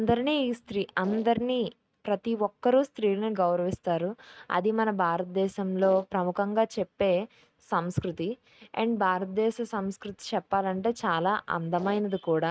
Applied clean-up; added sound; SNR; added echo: neural mask model RNNoise.